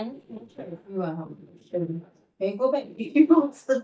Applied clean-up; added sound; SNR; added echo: neural mask model DeepFilterNet 3.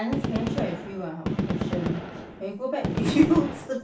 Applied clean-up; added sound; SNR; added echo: none; Gunshot, gunfire; 2 dB; reverberation time 0.3 s.